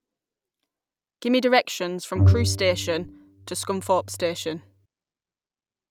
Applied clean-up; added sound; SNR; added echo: none; Bowed string instrument; -2 dB; none.